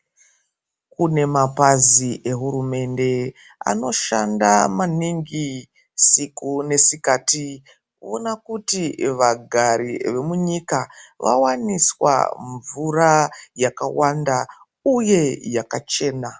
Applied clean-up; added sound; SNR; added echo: none; none; none; none.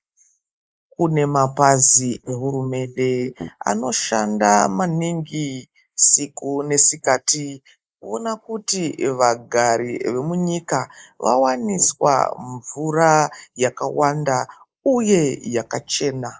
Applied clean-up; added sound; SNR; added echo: neural mask model Resemble Enhance denoiser.